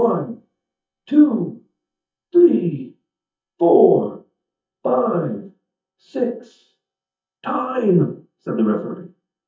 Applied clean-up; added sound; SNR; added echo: neural mask model DeepFilterNet 3.